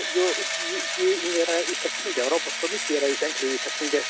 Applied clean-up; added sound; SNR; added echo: none; Engine / Drill; 2 dB; none.